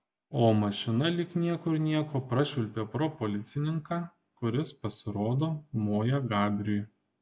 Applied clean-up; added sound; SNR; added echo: none; none; none; none.